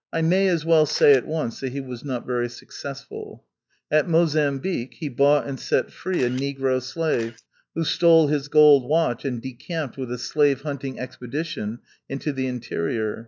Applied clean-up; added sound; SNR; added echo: neural mask model DeepFilterNet 3.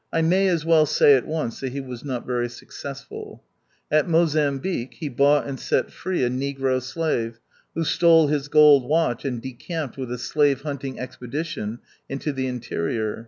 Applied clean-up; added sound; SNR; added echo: none; none; none; none.